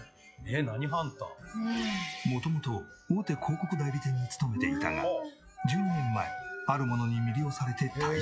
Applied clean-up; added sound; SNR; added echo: classical method log-MMSE.